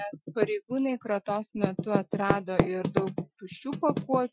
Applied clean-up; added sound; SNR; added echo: classical method Wiener filter.